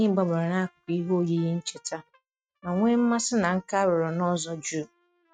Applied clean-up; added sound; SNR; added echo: neural mask model RNNoise.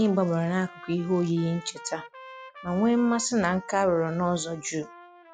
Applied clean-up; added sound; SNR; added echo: none; Trumpet; 20 dB; none.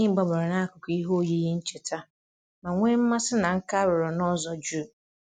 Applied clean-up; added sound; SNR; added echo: none; none; none; none.